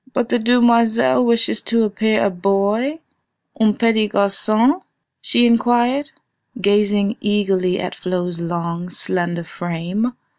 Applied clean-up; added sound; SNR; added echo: none; none; none; none.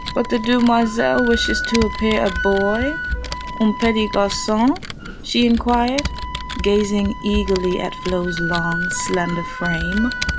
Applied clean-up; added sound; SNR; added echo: none; Computer keyboard + Wind instrument, woodwind instrument; 6 dB; none.